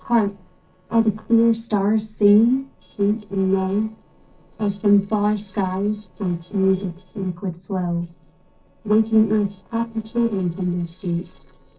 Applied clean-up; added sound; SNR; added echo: neural separator model SepFormer DNS4.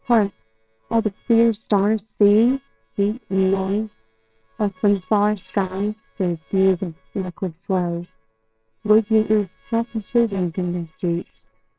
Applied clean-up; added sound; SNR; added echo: neural separator model SepFormer WHAMR!.